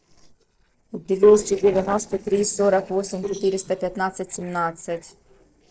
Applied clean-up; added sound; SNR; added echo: neural separator model SepFormer DNS4.